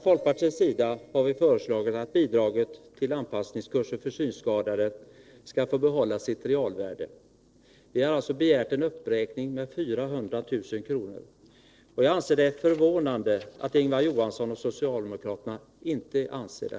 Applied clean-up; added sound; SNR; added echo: neural separator model SepFormer DNS4.